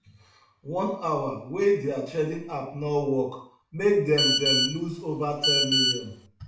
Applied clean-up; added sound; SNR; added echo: none; Telephone; -2 dB; reverberation time 0.5 s.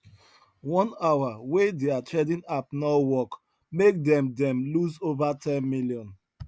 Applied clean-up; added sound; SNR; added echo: none; none; none; none.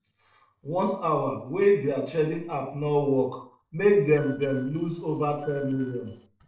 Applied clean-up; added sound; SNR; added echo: neural separator model SepFormer DNS4.